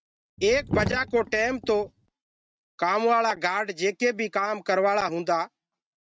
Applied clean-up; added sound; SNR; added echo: neural mask model RNNoise.